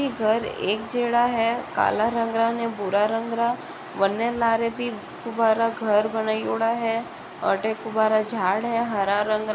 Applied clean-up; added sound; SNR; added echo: none; none; none; none.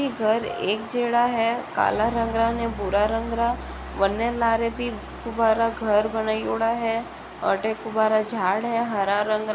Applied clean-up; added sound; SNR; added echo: none; Brass instrument + Bass guitar; 17 dB; none.